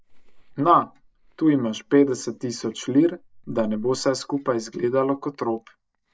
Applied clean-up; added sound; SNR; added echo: neural mask model DeepFilterNet 3.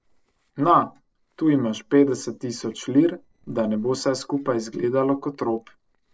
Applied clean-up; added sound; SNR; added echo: neural separator model SepFormer DNS4.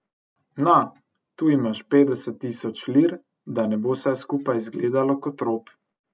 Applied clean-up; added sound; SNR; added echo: none; none; none; none.